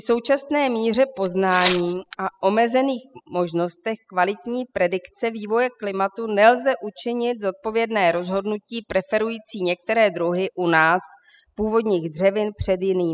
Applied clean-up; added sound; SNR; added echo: classical method spectral subtraction.